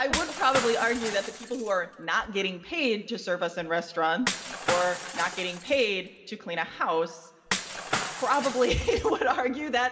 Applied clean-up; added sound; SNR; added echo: none; Shatter / Crushing; 6 dB; reverberation time 1.5 s.